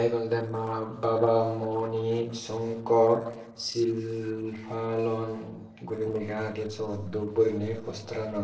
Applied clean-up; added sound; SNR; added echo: neural separator model SepFormer DNS4.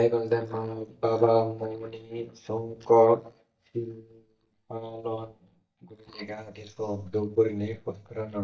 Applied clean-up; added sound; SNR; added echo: neural mask model DeepFilterNet 3.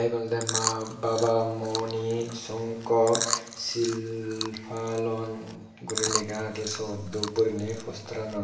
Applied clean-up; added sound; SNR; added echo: none; Chewing, mastication; 6 dB; reverberation time 1.1 s.